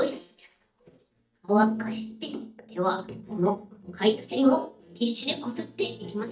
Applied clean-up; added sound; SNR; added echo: neural mask model DeepFilterNet 3.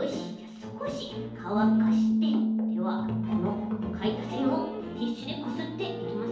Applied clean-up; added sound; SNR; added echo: none; Bass guitar; -2 dB; reverberation time 2.2 s.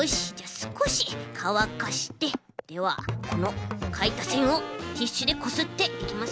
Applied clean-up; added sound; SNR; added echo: none; none; none; none.